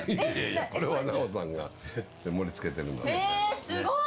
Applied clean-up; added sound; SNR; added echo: none; Engine; 20 dB; none.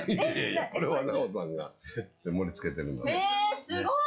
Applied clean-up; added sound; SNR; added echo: classical method log-MMSE.